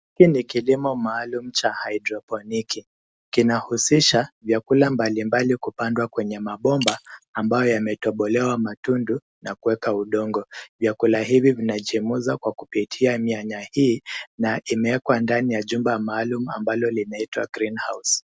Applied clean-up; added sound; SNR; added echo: none; Shatter; 13 dB; none.